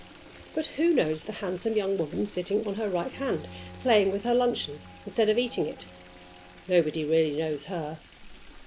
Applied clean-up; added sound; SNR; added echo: none; Stream + Bowed string instrument; 19 dB; none.